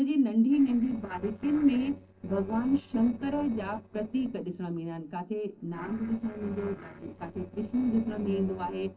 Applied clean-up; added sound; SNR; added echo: neural separator model SepFormer DNS4.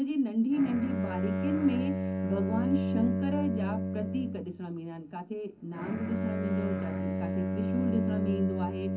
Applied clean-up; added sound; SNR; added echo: none; Bowed string instrument; 0 dB; reverberation time 0.4 s.